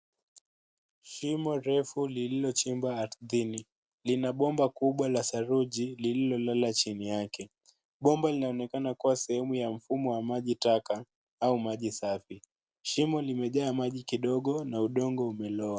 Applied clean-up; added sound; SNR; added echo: none; none; none; none.